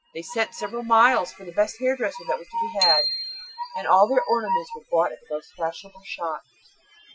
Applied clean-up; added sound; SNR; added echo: classical method Wiener filter.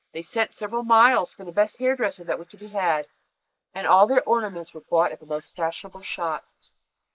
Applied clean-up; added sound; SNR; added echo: neural mask model Resemble Enhance denoiser.